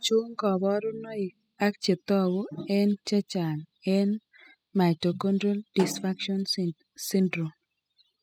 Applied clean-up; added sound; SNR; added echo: classical method spectral subtraction.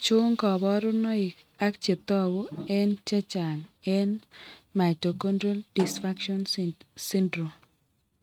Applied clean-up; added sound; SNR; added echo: neural mask model RNNoise.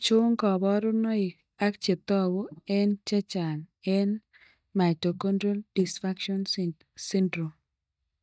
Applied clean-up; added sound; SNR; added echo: neural mask model DeepFilterNet 3.